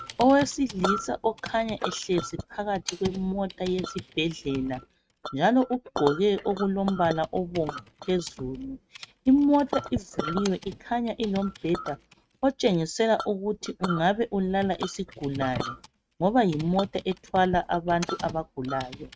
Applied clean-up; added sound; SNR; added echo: neural mask model RNNoise.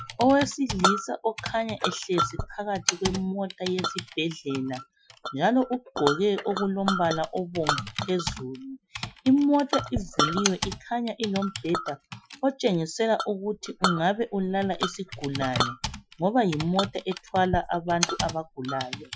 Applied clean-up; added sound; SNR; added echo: classical method Wiener filter.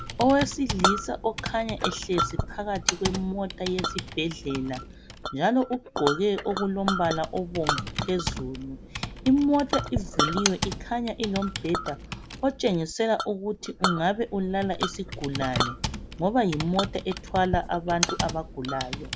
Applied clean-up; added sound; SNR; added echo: none; Chink, clink + Computer keyboard; 4 dB; none.